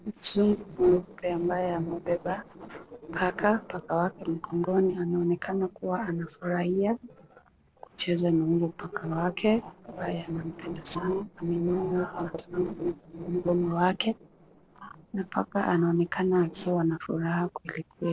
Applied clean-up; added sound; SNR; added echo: neural separator model SepFormer DNS4.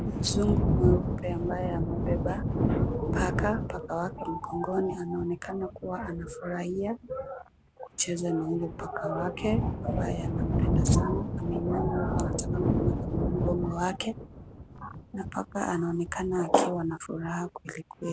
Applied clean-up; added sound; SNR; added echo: none; Thunder; -1 dB; none.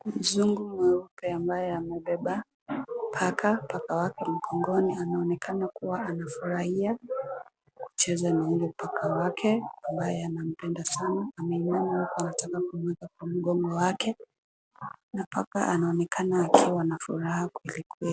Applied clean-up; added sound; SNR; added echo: none; none; none; none.